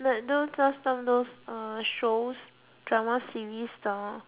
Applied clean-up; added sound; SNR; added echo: none; none; none; none.